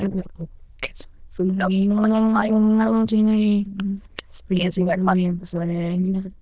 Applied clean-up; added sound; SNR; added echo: neural diffusion model UNIVERSE++.